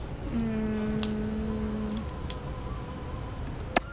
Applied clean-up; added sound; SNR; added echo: none; Crack; 3 dB; none.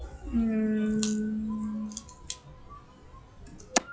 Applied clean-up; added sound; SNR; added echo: classical method log-MMSE.